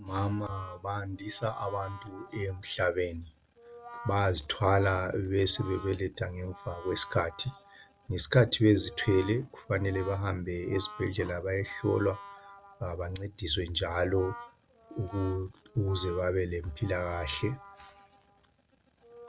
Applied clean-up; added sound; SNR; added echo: none; Brass instrument; 18 dB; none.